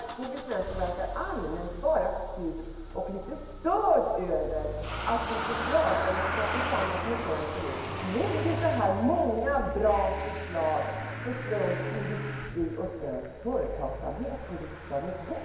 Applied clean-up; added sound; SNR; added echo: none; Engine starting / Motor vehicle (road); 5 dB; reverberation time 1.4 s.